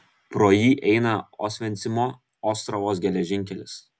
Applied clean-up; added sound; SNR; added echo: none; none; none; none.